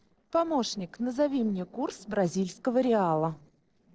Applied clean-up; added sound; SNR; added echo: neural separator model SepFormer DNS4.